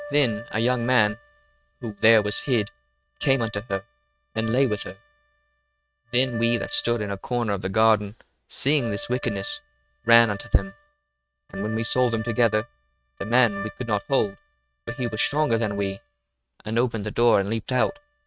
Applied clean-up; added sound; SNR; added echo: neural mask model RNNoise.